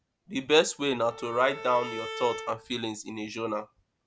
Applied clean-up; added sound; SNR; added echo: none; Bowed string instrument; 12 dB; none.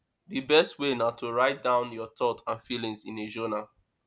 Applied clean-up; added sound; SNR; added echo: none; none; none; none.